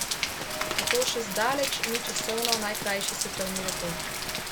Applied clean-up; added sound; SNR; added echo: none; Rain; -2 dB; none.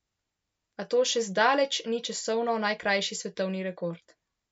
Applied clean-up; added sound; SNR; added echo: none; none; none; none.